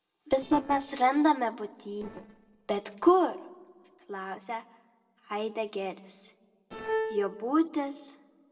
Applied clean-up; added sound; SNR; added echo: neural separator model SepFormer DNS4.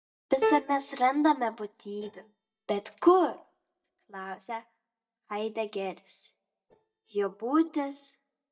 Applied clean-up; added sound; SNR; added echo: neural mask model DeepFilterNet 3.